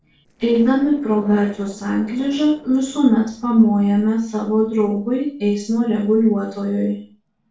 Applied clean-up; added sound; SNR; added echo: neural separator model SepFormer DNS4.